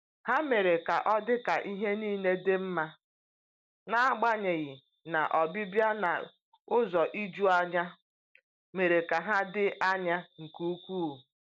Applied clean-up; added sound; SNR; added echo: none; none; none; none.